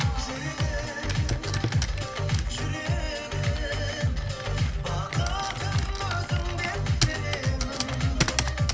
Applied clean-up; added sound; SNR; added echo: none; Computer keyboard; 7 dB; reverberation time 0.4 s.